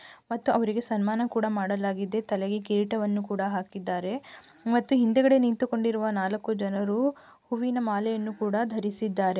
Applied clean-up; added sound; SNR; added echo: none; none; none; none.